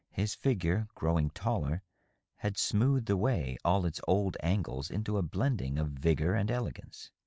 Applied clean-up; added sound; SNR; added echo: none; none; none; none.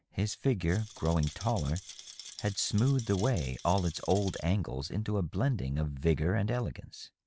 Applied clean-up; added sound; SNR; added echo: none; Rattle; 16 dB; none.